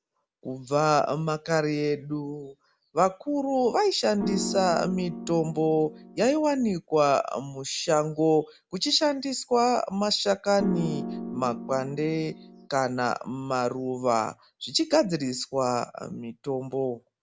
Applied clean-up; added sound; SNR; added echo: none; Piano; 8 dB; none.